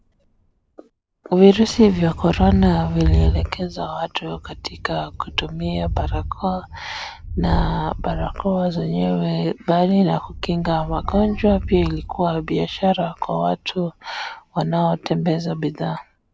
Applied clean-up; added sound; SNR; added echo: none; Thunder; 8 dB; none.